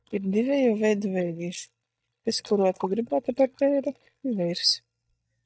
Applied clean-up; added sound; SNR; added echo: neural mask model DeepFilterNet 3.